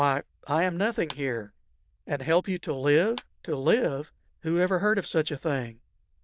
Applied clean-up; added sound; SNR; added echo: neural diffusion model UNIVERSE++.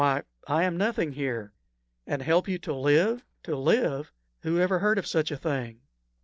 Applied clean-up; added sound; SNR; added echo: neural separator model SepFormer DNS4.